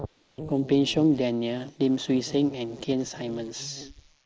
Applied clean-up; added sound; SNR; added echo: neural mask model Resemble Enhance denoiser.